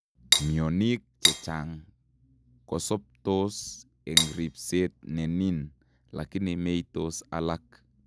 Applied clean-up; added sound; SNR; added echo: none; Cutlery, silverware; -4 dB; none.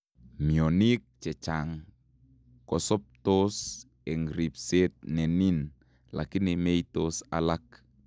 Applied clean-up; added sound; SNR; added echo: none; none; none; none.